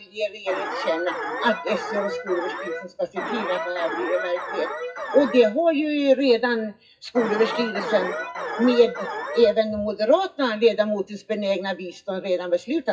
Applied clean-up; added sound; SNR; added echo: classical method WPE with log-MMSE.